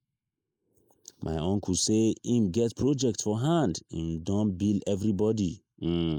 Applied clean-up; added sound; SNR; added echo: neural mask model Resemble Enhance denoiser.